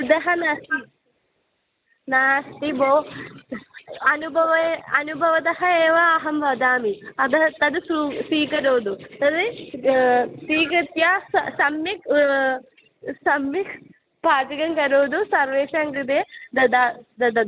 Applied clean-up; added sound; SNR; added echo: none; none; none; none.